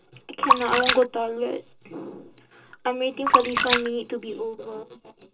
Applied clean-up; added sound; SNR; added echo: none; Splash, splatter; -2 dB; reverberation time 0.2 s.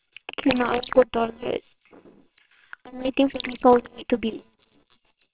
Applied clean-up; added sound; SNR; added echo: neural separator model SepFormer WHAMR!.